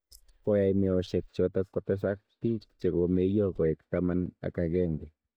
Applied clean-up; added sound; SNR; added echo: neural mask model DeepFilterNet 3.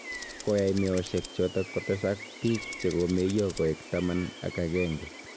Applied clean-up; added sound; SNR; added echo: none; Gull, seagull + Tools; 11 dB; none.